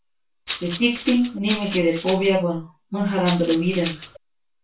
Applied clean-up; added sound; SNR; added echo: none; Rattle (instrument); 11 dB; reverberation time 0.2 s.